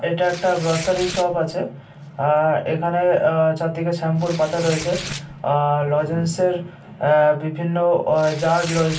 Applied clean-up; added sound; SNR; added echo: none; Tearing; 17 dB; reverberation time 0.2 s.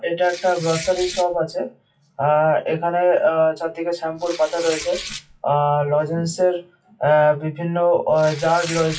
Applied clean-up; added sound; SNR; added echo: classical method WPE with log-MMSE.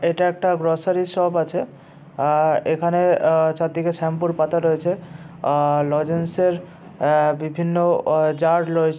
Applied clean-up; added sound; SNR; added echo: none; none; none; none.